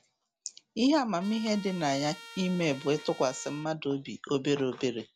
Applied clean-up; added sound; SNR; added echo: none; Trumpet; 18 dB; none.